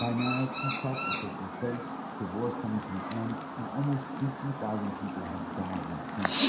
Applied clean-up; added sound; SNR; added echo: none; Chirp, tweet; -1 dB; reverberation time 0.5 s.